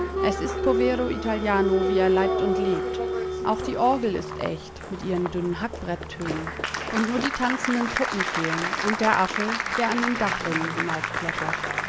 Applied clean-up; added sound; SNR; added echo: none; Applause; 1 dB; none.